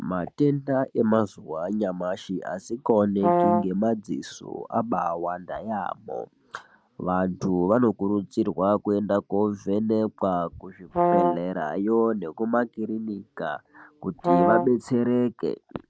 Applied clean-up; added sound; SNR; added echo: none; Brass instrument; -2 dB; none.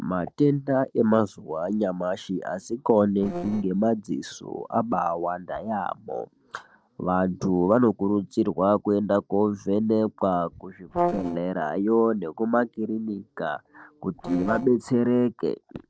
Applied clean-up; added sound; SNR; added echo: neural separator model SepFormer DNS4.